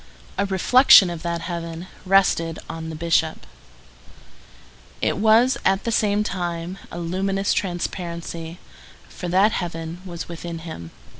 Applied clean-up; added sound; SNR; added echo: none; none; none; none.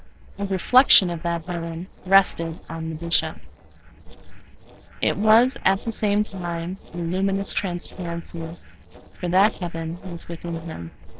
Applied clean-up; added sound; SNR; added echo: neural separator model SepFormer DNS4.